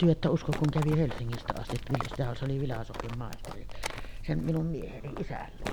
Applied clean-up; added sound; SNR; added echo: none; Livestock, farm animals, working animals; 6 dB; none.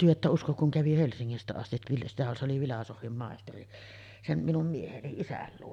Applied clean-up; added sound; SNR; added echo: none; none; none; none.